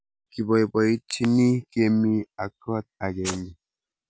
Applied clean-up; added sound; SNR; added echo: none; none; none; none.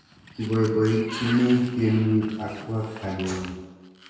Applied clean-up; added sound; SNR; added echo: none; Sliding door; 16 dB; reverberation time 1.2 s.